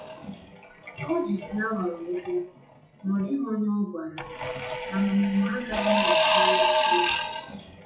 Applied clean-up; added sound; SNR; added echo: classical method WPE with log-MMSE.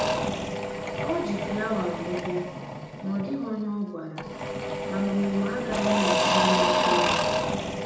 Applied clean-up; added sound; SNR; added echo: none; Engine / Drill / Mechanisms; -3 dB; reverberation time 0.8 s.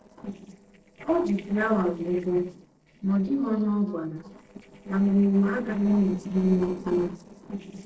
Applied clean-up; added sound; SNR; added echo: neural separator model SepFormer DNS4.